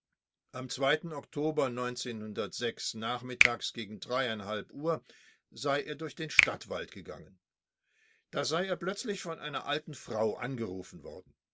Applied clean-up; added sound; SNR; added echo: none; Finger snapping; -1 dB; none.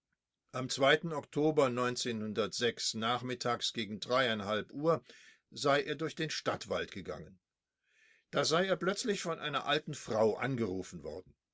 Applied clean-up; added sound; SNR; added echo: none; none; none; none.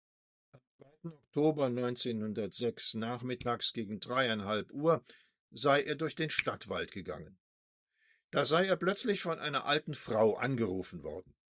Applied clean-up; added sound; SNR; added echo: neural mask model DeepFilterNet 3.